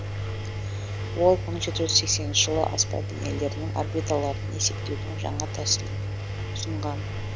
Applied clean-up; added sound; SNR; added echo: none; Engine; 2 dB; none.